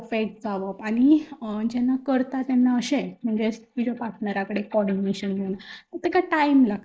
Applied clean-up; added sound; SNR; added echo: neural mask model Resemble Enhance denoiser.